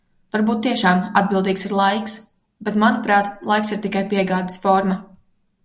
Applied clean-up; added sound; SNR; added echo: none; none; none; none.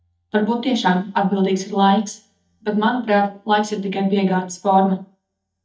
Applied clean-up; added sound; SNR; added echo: neural mask model DeepFilterNet 3.